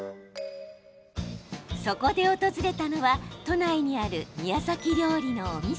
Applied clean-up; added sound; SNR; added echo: none; none; none; none.